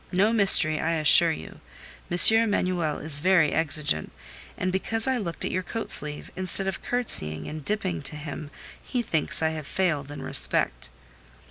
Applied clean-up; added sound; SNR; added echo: none; none; none; none.